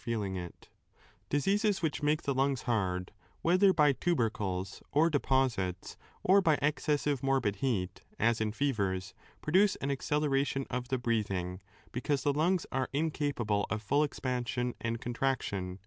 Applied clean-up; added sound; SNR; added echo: none; none; none; none.